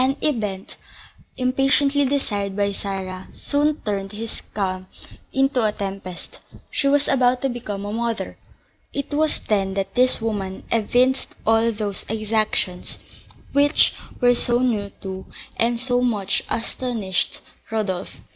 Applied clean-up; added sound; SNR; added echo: none; none; none; none.